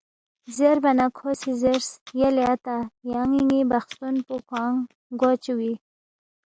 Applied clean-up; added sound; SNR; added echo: none; none; none; none.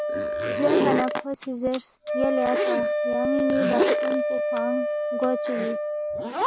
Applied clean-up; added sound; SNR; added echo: none; Wind instrument, woodwind instrument + Zipper (clothing); -3 dB; none.